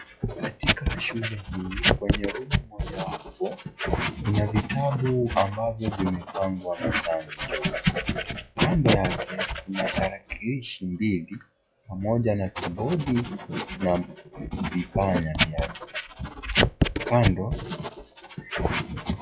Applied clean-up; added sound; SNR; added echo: classical method log-MMSE.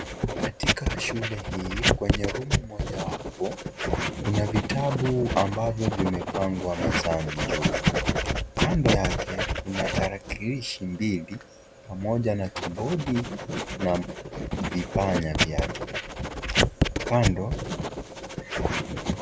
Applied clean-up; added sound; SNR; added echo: none; Writing; -1 dB; none.